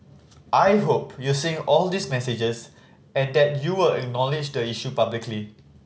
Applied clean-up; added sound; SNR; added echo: none; none; none; none.